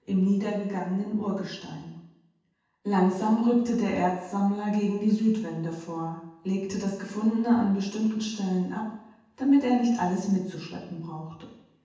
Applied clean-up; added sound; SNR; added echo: none; none; none; reverberation time 0.9 s.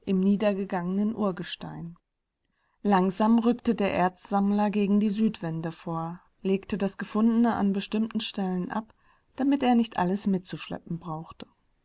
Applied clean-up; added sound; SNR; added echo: none; none; none; none.